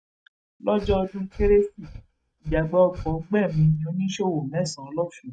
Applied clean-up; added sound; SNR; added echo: neural mask model RNNoise.